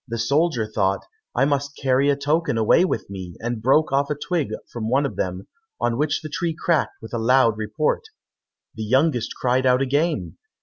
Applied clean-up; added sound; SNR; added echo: none; none; none; none.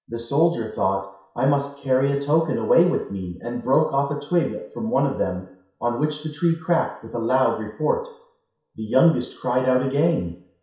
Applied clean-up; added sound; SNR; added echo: none; none; none; reverberation time 0.6 s.